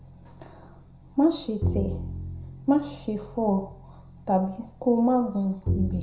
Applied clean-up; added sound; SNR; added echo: none; Bowed string instrument; 7 dB; reverberation time 0.4 s.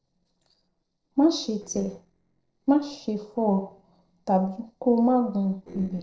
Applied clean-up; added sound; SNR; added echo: neural separator model SepFormer DNS4.